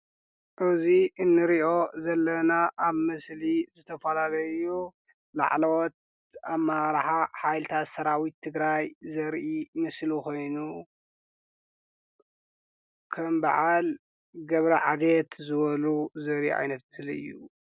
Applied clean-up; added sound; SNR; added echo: none; none; none; none.